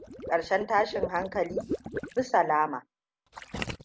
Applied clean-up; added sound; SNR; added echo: none; Water / Liquid; 8 dB; none.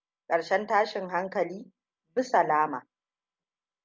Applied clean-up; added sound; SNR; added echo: none; none; none; none.